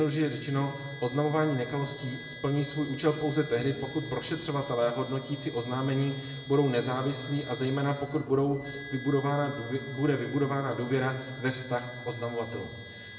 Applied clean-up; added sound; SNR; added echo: none; Harmonica; 14 dB; reverberation time 1.5 s.